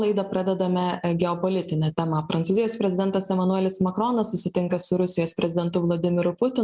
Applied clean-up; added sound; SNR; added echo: none; none; none; none.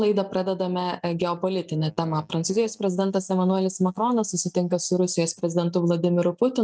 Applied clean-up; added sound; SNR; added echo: neural mask model DeepFilterNet 3.